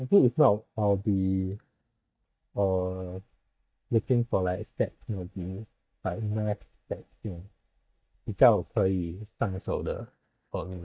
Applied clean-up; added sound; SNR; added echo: neural mask model DeepFilterNet 3.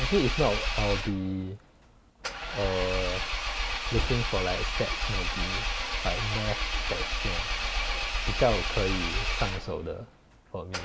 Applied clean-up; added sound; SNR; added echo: none; Engine; -1 dB; none.